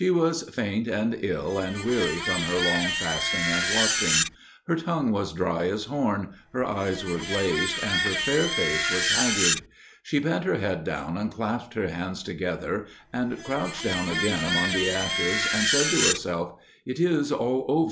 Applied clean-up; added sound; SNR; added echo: none; Screech; 1 dB; none.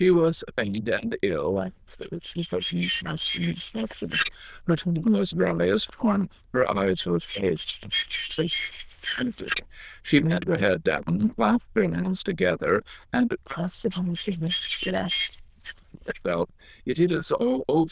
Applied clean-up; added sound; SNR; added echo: neural diffusion model UNIVERSE++.